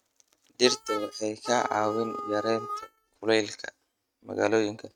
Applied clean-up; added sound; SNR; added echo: neural mask model RNNoise.